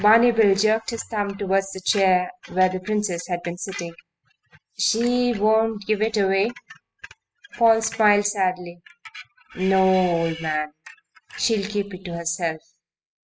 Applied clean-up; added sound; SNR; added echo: classical method spectral subtraction.